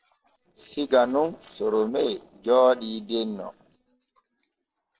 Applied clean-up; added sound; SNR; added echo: neural separator model SepFormer DNS4.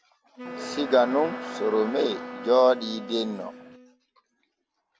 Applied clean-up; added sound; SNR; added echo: none; Crowd + Wind instrument, woodwind instrument; 12 dB; none.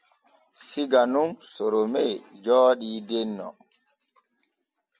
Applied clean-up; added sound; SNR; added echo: none; none; none; none.